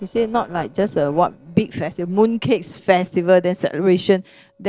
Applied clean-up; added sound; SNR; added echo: neural separator model SepFormer DNS4.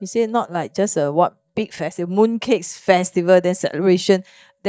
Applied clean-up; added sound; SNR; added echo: neural mask model DeepFilterNet 3.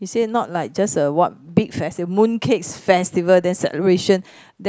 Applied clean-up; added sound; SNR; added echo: none; none; none; none.